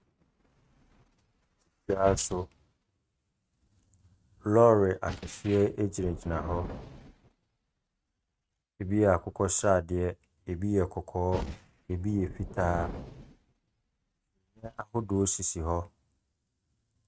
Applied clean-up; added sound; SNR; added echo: neural mask model RNNoise.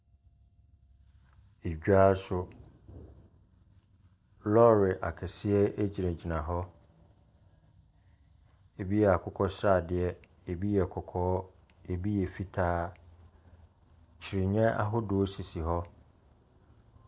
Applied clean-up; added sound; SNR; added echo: none; none; none; none.